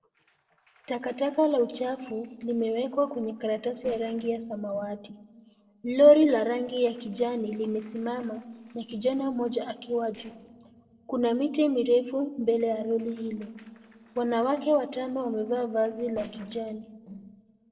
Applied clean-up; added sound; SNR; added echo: neural separator model SepFormer DNS4.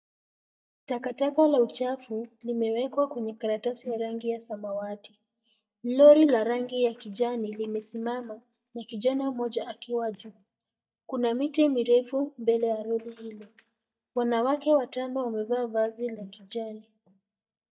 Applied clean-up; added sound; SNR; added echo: neural mask model DeepFilterNet 3.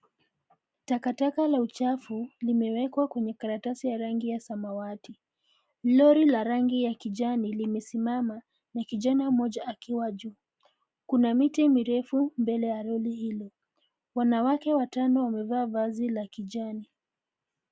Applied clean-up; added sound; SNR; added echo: none; none; none; none.